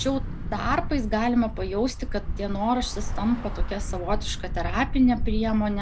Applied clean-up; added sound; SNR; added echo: none; Traffic noise, roadway noise / Bus; 3 dB; none.